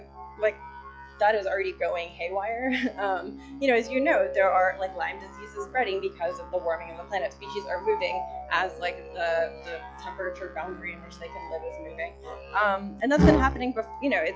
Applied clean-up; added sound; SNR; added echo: classical method log-MMSE.